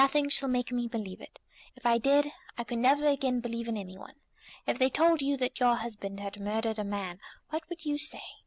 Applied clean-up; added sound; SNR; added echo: none; none; none; none.